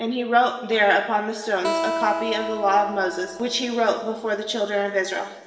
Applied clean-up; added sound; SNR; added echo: none; Acoustic guitar; 8 dB; reverberation time 2.0 s.